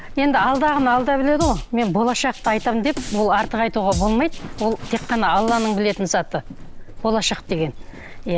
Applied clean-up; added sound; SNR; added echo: none; Drum kit + Livestock, farm animals, working animals; 10 dB; none.